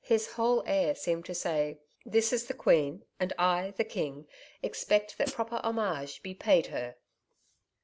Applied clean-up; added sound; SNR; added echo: none; Hi-hat; 10 dB; none.